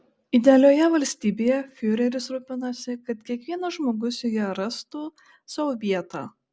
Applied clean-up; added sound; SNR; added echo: none; none; none; none.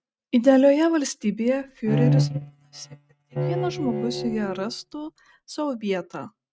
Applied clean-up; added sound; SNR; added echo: neural mask model RNNoise.